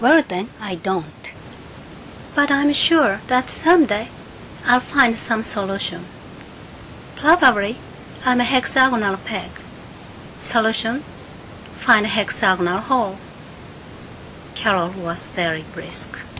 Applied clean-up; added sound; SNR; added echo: none; none; none; none.